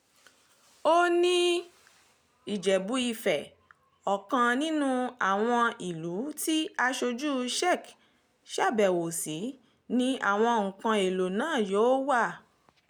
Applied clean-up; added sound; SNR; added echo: none; none; none; none.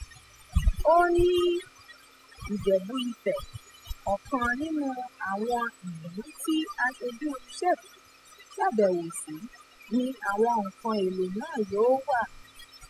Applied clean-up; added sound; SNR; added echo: classical method spectral subtraction.